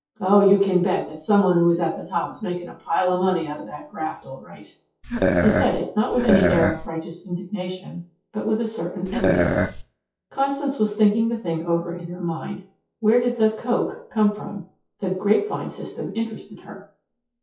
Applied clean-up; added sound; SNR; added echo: classical method WPE with log-MMSE.